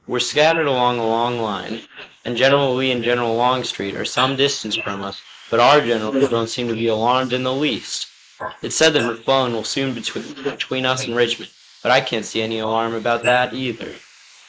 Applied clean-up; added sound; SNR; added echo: neural mask model Resemble Enhance denoiser.